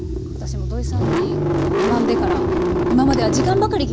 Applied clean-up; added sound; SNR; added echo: none; Engine starting / Car; -4 dB; none.